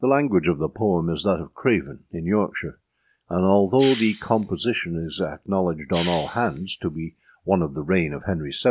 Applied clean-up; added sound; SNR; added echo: none; Hiss; 16 dB; none.